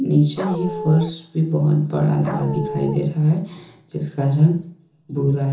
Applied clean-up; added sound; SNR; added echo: none; Dog; 9 dB; reverberation time 0.7 s.